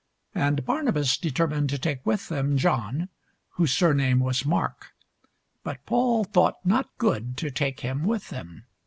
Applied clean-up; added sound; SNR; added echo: none; none; none; none.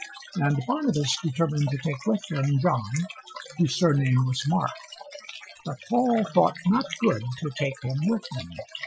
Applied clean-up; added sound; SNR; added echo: classical method Wiener filter.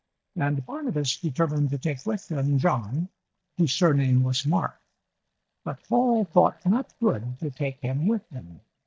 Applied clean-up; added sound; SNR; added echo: neural mask model DeepFilterNet 3.